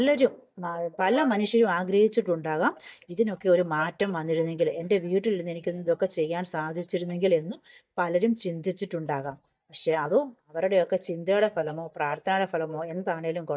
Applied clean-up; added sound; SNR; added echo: neural mask model DeepFilterNet 3.